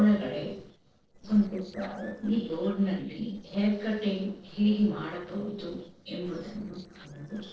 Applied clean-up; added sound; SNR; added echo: neural separator model SepFormer DNS4.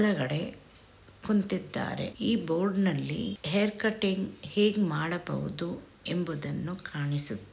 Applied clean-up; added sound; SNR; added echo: none; none; none; none.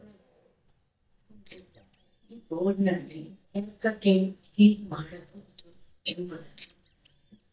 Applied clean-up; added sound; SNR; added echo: neural mask model DeepFilterNet 3.